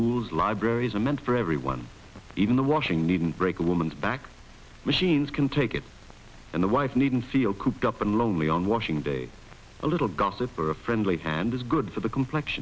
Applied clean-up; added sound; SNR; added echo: none; none; none; none.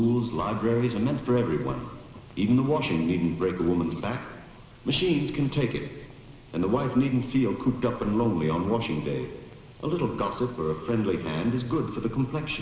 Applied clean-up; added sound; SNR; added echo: none; Keys jangling; 15 dB; reverberation time 2.1 s.